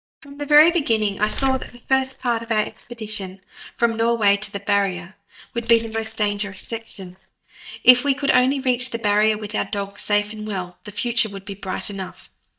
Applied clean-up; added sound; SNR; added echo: neural mask model DeepFilterNet 3.